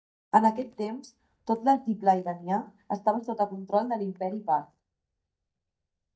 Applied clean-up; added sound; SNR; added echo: neural mask model DeepFilterNet 3.